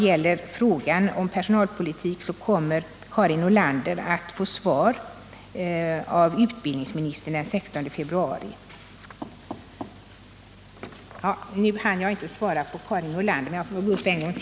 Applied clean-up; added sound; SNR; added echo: none; Tambourine; 19 dB; none.